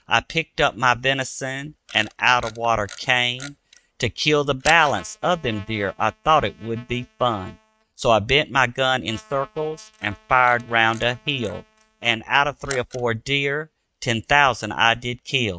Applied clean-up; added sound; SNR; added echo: neural mask model RNNoise.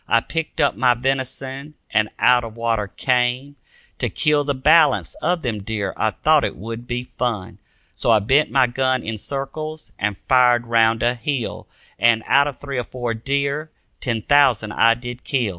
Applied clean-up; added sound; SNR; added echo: none; none; none; none.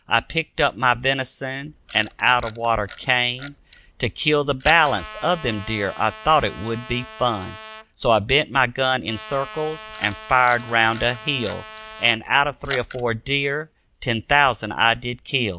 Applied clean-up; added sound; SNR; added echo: none; Trumpet + Camera; 15 dB; none.